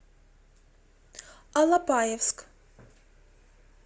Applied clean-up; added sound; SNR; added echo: none; none; none; none.